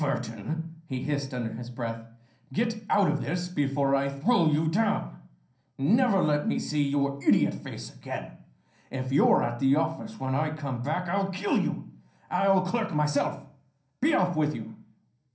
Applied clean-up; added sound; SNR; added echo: none; none; none; reverberation time 0.6 s.